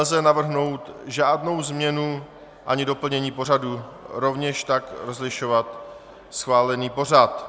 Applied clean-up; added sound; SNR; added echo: none; none; none; none.